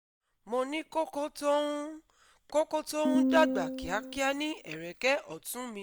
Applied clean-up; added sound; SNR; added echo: none; Piano; 0 dB; none.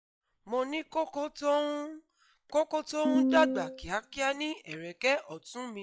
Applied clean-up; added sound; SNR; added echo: classical method log-MMSE.